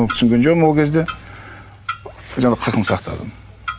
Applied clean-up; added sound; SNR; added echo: none; Clock; 14 dB; none.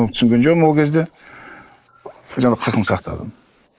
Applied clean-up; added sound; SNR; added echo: neural mask model Resemble Enhance denoiser.